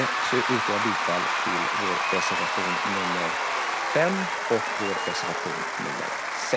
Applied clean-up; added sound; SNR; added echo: none; Applause / Crowd / Cheering; -4 dB; none.